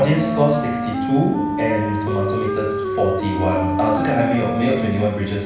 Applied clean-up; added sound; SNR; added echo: none; Wind instrument, woodwind instrument; 3 dB; reverberation time 0.9 s.